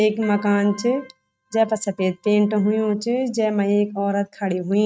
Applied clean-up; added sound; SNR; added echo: neural mask model RNNoise.